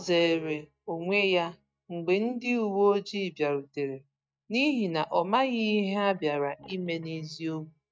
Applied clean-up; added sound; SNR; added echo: neural mask model DeepFilterNet 3.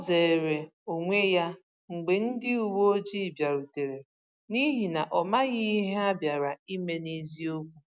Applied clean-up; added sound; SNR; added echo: none; none; none; none.